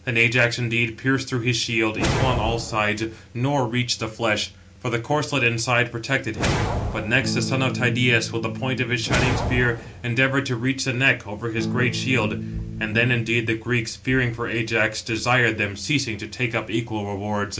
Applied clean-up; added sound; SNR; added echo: none; Electric guitar / Strum + Whoosh, swoosh, swish; 5 dB; none.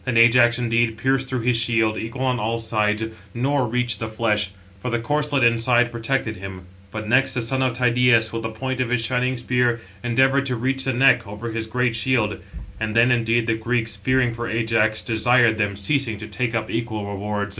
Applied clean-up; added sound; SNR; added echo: none; none; none; none.